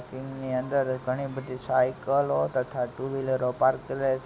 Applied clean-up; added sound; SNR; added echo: none; none; none; none.